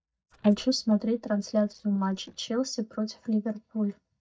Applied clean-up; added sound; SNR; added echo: neural mask model DeepFilterNet 3.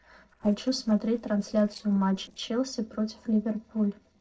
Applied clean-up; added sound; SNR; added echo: neural separator model SepFormer DNS4.